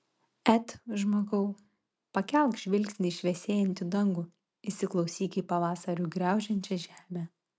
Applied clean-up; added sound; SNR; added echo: none; none; none; none.